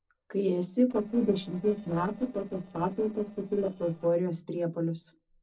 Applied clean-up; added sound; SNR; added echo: neural separator model SepFormer DNS4.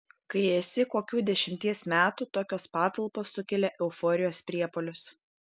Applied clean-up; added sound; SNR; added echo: none; none; none; none.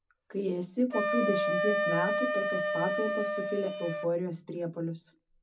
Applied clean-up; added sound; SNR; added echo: none; Wind instrument, woodwind instrument; -1 dB; reverberation time 0.4 s.